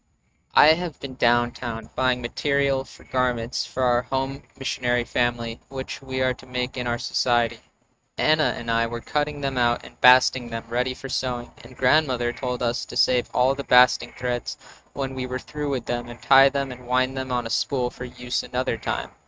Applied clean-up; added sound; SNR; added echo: neural mask model RNNoise.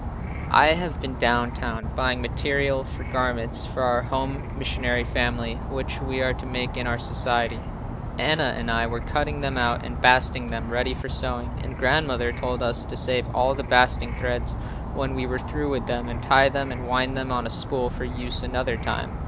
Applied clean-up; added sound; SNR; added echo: none; Insect / Frog; 5 dB; none.